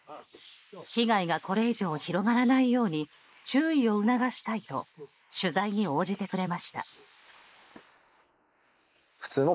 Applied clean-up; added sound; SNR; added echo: neural mask model Resemble Enhance denoiser.